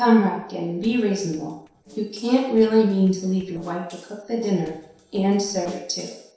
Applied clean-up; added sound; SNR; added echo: neural separator model SepFormer DNS4.